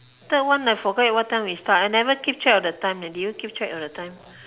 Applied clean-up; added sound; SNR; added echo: none; none; none; none.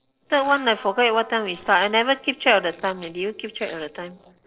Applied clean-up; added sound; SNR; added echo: neural separator model SepFormer DNS4.